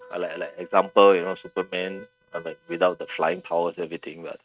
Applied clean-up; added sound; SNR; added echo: neural mask model RNNoise.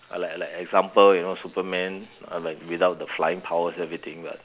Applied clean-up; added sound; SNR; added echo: none; none; none; none.